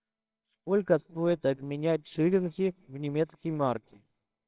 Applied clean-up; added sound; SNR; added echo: neural separator model SepFormer WHAMR!.